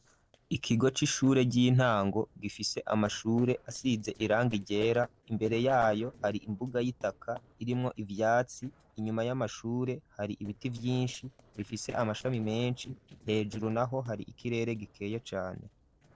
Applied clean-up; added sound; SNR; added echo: neural separator model SepFormer DNS4.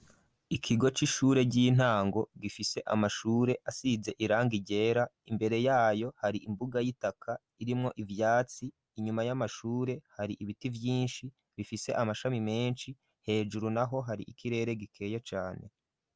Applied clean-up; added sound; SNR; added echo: none; none; none; none.